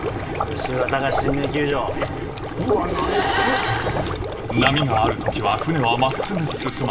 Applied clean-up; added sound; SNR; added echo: none; Stream; 5 dB; reverberation time 2.6 s.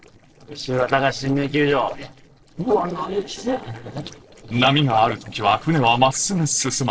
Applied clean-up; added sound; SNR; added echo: neural separator model SepFormer DNS4.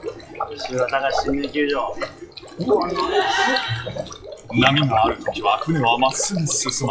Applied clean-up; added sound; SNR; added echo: classical method WPE with log-MMSE.